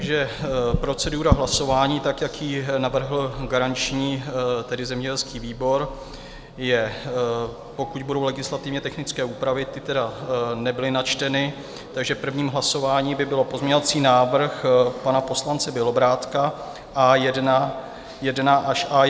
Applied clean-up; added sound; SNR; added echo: none; none; none; none.